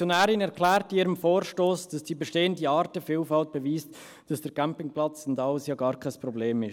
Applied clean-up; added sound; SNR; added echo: none; none; none; none.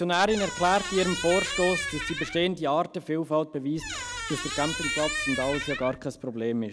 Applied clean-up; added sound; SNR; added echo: none; Squeak; 5 dB; none.